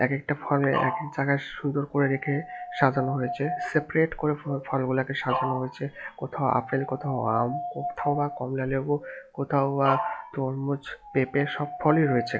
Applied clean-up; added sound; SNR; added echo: classical method log-MMSE.